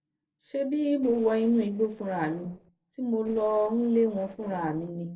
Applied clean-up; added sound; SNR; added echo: neural separator model SepFormer DNS4.